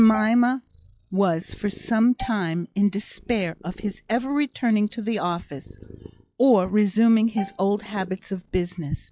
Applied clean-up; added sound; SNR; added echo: classical method log-MMSE.